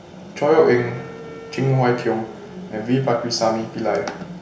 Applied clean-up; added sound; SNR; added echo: none; Wind instrument, woodwind instrument; 19 dB; reverberation time 2.1 s.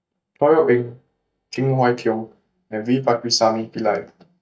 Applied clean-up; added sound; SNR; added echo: neural mask model DeepFilterNet 3.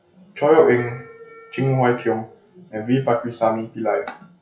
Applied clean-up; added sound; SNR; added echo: classical method WPE with log-MMSE.